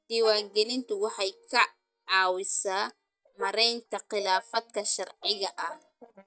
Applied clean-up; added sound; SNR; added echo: neural mask model DeepFilterNet 3.